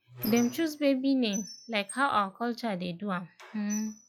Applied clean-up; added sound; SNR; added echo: classical method log-MMSE.